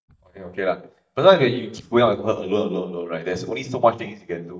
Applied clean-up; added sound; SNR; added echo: neural mask model DeepFilterNet 3.